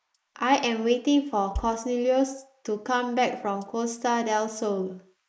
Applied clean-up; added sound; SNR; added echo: neural mask model Resemble Enhance denoiser.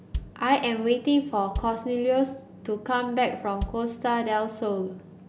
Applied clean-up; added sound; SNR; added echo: none; Bass drum; 12 dB; none.